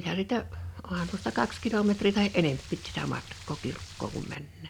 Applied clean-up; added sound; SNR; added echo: none; Stream; 17 dB; none.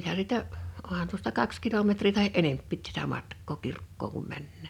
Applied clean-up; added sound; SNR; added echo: none; none; none; none.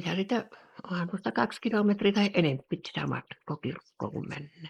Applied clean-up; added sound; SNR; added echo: neural mask model Resemble Enhance denoiser.